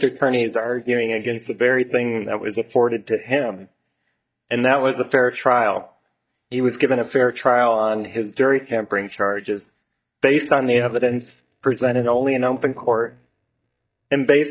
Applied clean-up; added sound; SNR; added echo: neural mask model DeepFilterNet 3.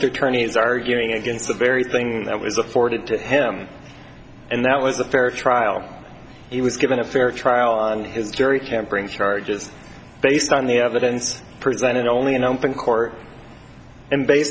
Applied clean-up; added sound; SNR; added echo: none; none; none; none.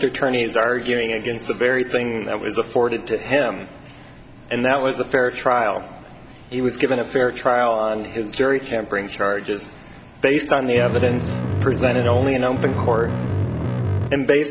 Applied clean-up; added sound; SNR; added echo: none; Bass guitar; 2 dB; none.